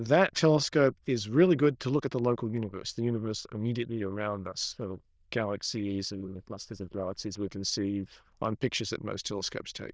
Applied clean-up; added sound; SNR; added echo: neural diffusion model UNIVERSE++.